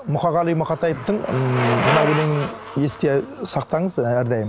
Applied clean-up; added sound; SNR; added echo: none; Bicycle; 7 dB; none.